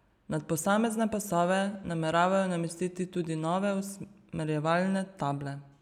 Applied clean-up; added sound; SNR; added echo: none; none; none; none.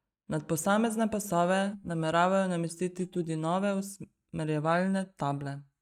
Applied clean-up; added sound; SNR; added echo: neural mask model DeepFilterNet 3.